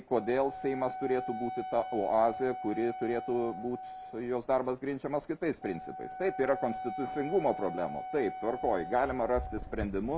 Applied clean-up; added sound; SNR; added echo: none; Wind instrument, woodwind instrument; 10 dB; none.